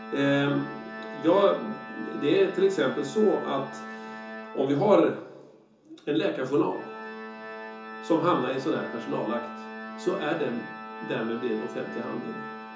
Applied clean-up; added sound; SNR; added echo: none; Organ; 12 dB; reverberation time 0.7 s.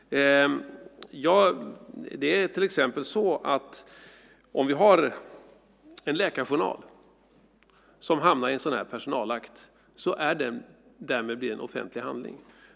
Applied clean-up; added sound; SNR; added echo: none; none; none; none.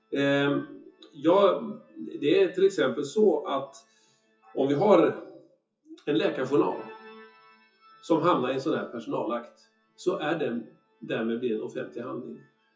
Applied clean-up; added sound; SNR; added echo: classical method WPE with log-MMSE.